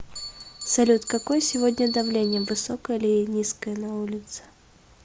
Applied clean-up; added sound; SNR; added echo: none; Bell; 10 dB; none.